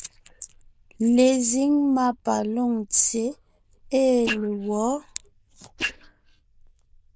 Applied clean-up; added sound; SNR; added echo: neural diffusion model UNIVERSE++.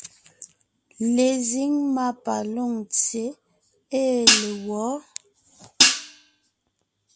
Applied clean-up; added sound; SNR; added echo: none; Hi-hat; -5 dB; none.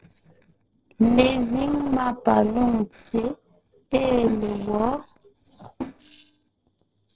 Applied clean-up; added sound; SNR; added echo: neural separator model SepFormer DNS4.